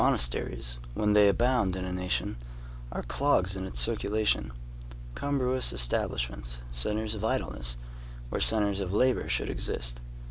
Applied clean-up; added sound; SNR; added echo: none; none; none; none.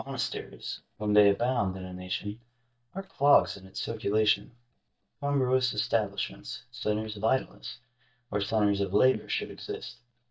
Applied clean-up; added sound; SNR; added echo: neural mask model DeepFilterNet 3.